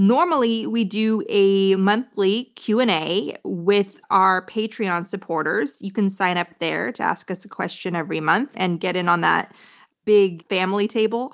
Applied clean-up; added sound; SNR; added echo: none; none; none; none.